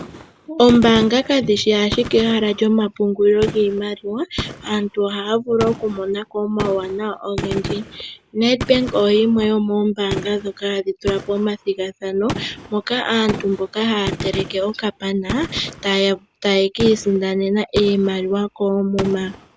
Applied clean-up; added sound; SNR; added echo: none; Gunshot, gunfire; 12 dB; none.